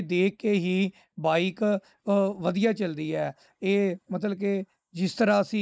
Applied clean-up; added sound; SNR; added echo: neural mask model Resemble Enhance denoiser.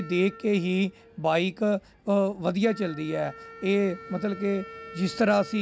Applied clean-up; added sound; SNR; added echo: none; Wind instrument, woodwind instrument; 19 dB; none.